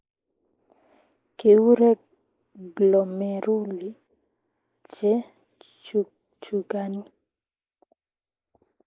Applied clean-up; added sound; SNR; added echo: neural mask model Resemble Enhance denoiser.